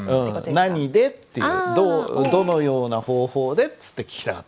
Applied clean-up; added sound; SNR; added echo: none; none; none; none.